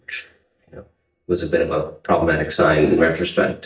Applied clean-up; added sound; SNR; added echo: neural mask model DeepFilterNet 3.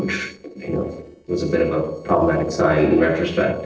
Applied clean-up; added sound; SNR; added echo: neural separator model SepFormer DNS4.